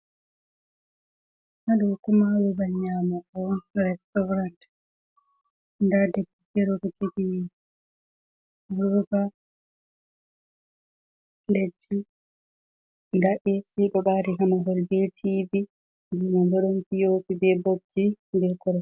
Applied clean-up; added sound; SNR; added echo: none; none; none; none.